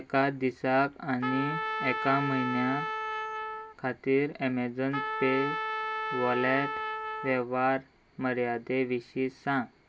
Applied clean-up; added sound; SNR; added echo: none; Trumpet; 4 dB; none.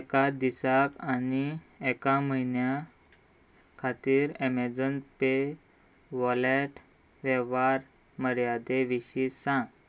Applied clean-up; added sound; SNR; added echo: none; none; none; none.